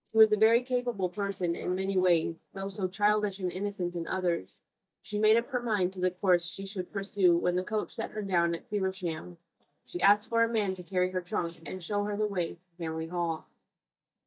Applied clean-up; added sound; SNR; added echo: neural mask model DeepFilterNet 3.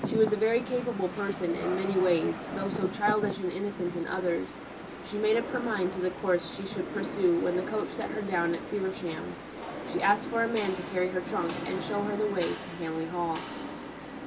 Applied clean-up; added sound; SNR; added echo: none; Rain; 7 dB; reverberation time 0.2 s.